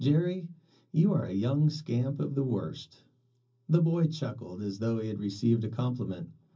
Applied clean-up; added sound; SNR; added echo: none; none; none; reverberation time 0.4 s.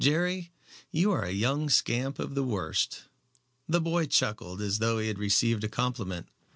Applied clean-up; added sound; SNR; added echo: none; none; none; none.